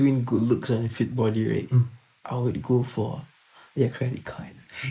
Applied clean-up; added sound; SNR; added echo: neural mask model Resemble Enhance denoiser.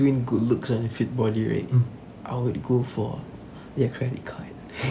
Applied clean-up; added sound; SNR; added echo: none; none; none; none.